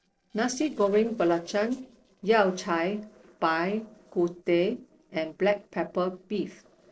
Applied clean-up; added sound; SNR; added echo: neural separator model SepFormer DNS4.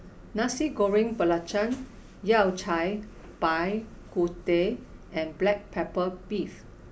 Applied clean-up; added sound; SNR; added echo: none; none; none; none.